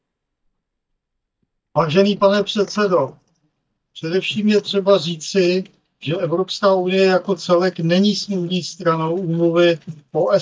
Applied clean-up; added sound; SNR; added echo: neural mask model DeepFilterNet 3.